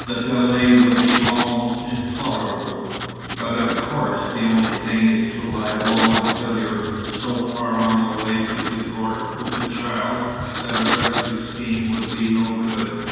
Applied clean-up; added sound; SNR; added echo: none; Writing; 4 dB; reverberation time 2.1 s.